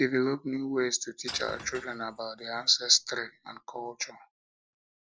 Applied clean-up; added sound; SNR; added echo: none; Shatter / Crushing; 16 dB; none.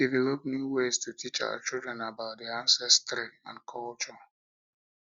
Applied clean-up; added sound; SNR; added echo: none; none; none; none.